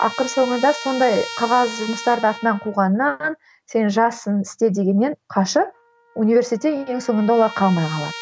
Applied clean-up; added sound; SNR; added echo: none; Trumpet; 16 dB; none.